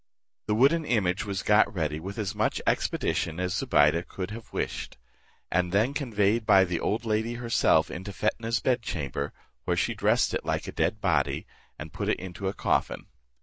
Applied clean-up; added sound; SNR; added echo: none; none; none; none.